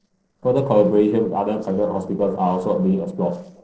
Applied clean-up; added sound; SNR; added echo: neural separator model SepFormer DNS4.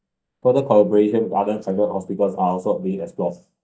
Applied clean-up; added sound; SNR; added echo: neural mask model DeepFilterNet 3.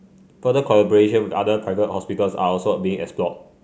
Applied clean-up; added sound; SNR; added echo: none; none; none; none.